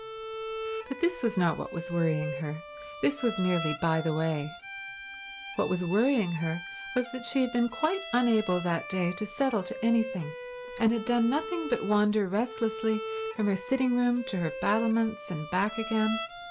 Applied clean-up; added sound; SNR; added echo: none; Bowed string instrument; 10 dB; none.